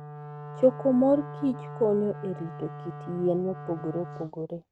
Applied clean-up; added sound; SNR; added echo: neural mask model RNNoise.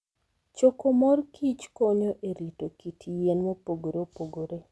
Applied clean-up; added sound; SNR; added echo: none; none; none; none.